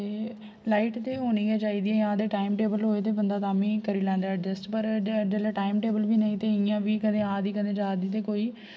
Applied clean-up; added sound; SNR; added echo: none; none; none; none.